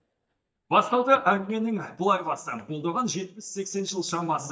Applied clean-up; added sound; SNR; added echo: neural mask model DeepFilterNet 3.